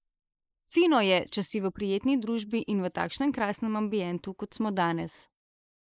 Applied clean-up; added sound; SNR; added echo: neural mask model Resemble Enhance denoiser.